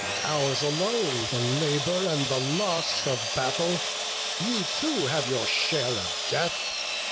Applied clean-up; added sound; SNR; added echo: none; Sawing; 1 dB; none.